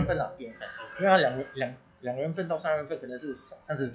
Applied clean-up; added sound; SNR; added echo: classical method log-MMSE.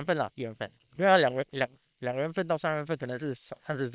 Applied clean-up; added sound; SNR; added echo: neural separator model SepFormer WHAM!.